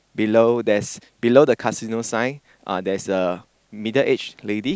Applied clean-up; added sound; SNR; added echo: none; none; none; none.